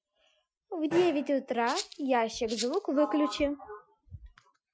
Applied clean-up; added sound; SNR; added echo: classical method Wiener filter.